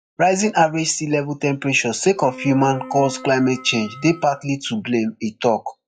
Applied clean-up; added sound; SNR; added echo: classical method log-MMSE.